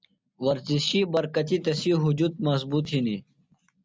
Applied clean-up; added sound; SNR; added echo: none; none; none; none.